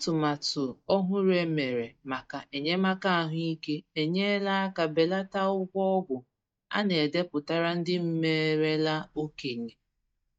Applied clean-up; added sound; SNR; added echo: neural mask model DeepFilterNet 3.